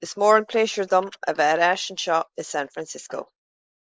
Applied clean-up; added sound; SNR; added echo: neural mask model Resemble Enhance denoiser.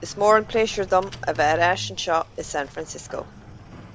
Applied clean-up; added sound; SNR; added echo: none; Truck + Sliding door; 16 dB; none.